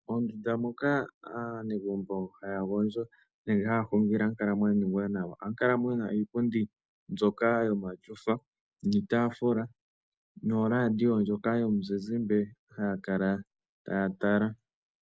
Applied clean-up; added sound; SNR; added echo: none; none; none; none.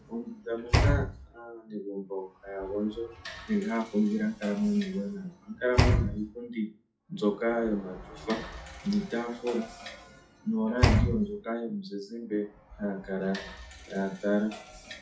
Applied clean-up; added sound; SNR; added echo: classical method WPE with log-MMSE.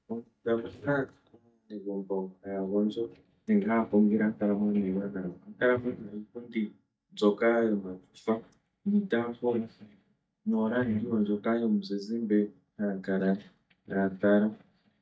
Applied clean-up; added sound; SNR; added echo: neural mask model DeepFilterNet 3.